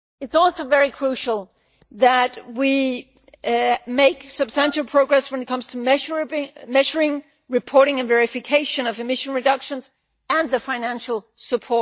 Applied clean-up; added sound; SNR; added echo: neural mask model DeepFilterNet 3.